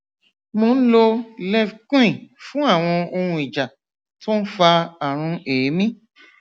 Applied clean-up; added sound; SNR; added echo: none; none; none; none.